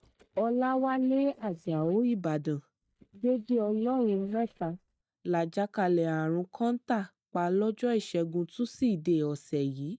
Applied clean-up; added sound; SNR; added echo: neural mask model DeepFilterNet 3.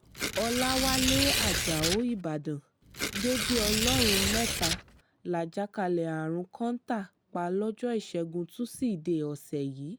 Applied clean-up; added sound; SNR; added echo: none; Tearing; -2 dB; none.